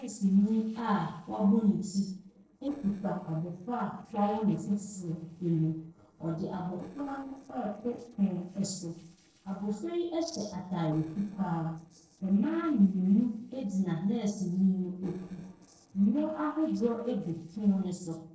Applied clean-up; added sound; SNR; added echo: neural separator model SepFormer DNS4.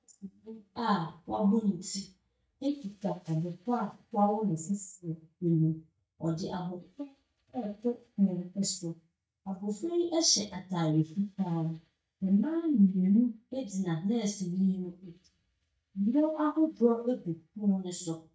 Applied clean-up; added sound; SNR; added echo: neural mask model DeepFilterNet 3.